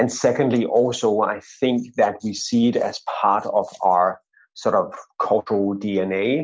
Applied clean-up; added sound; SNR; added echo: none; none; none; none.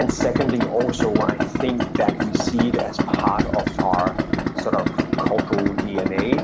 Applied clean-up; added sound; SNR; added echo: none; Idling; -2 dB; none.